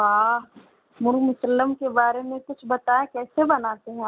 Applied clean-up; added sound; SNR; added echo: none; none; none; none.